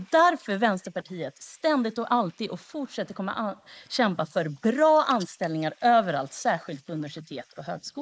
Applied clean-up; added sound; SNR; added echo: neural mask model Resemble Enhance denoiser.